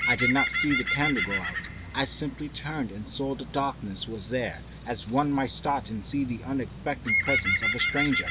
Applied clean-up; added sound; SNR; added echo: none; Bird; 1 dB; none.